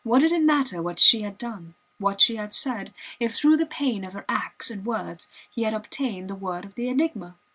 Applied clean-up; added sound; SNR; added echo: none; none; none; none.